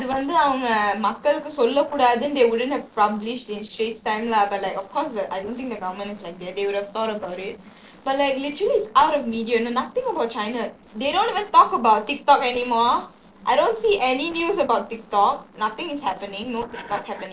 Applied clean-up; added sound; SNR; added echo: neural separator model SepFormer DNS4.